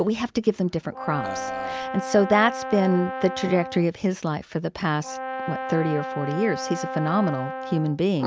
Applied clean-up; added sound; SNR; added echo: none; Brass instrument + Burping, eructation; 8 dB; none.